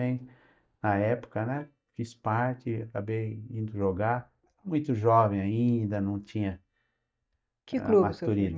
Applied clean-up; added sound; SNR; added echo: neural mask model DeepFilterNet 3.